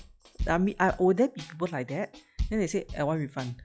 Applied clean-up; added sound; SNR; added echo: classical method log-MMSE.